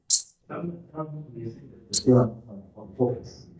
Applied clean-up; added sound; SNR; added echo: neural mask model DeepFilterNet 3.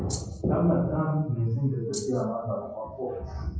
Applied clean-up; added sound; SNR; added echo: classical method WPE with log-MMSE.